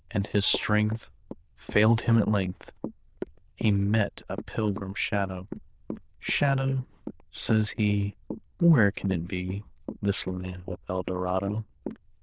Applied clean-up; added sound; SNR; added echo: neural diffusion model UNIVERSE++.